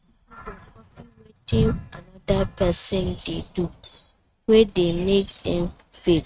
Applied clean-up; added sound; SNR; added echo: neural mask model RNNoise.